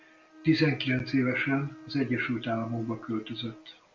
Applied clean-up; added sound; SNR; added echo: none; Bowed string instrument; 19 dB; none.